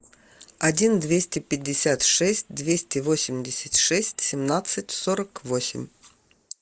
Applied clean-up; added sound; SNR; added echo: neural mask model Resemble Enhance denoiser.